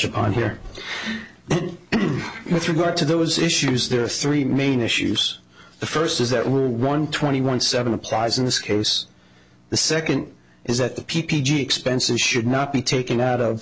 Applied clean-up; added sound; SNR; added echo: none; none; none; none.